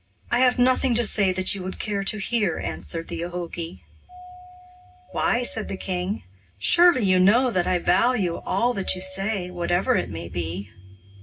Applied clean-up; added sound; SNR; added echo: none; Doorbell; 18 dB; reverberation time 0.4 s.